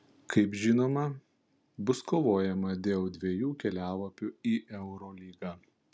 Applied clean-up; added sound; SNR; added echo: none; none; none; none.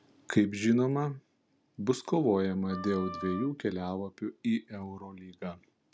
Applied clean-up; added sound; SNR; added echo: none; Wind instrument, woodwind instrument; 12 dB; none.